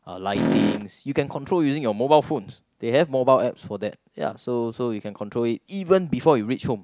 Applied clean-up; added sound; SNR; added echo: none; Fart; -2 dB; none.